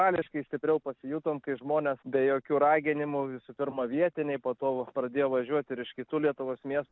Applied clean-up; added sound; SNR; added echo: none; none; none; none.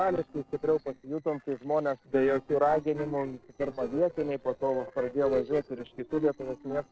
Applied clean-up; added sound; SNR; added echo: neural separator model SepFormer DNS4.